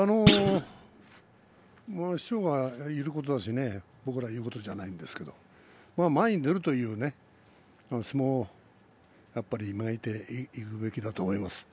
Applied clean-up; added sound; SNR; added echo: none; Thump, thud; -4 dB; none.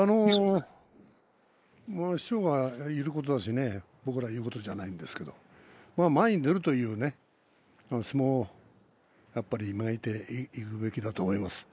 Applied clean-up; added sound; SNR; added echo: neural mask model Resemble Enhance denoiser.